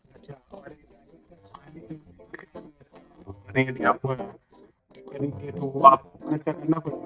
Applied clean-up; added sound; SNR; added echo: neural mask model DeepFilterNet 3.